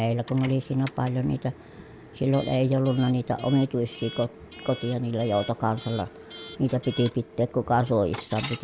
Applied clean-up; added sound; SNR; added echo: none; Coin (dropping) / Alarm; 16 dB; none.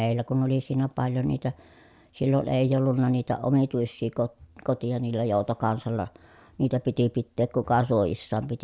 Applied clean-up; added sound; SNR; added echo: none; none; none; none.